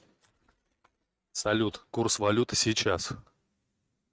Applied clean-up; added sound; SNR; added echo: neural mask model RNNoise.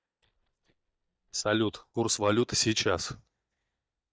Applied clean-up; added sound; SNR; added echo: neural mask model DeepFilterNet 3.